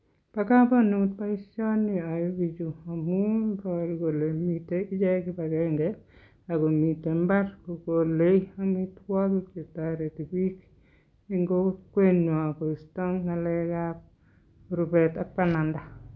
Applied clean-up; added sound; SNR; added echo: none; none; none; none.